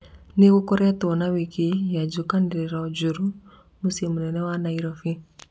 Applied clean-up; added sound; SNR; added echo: none; none; none; none.